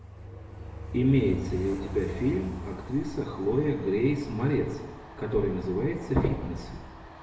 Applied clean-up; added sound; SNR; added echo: none; Train; 12 dB; reverberation time 1.0 s.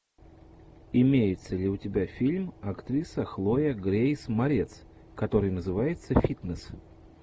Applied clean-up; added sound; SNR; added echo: none; none; none; none.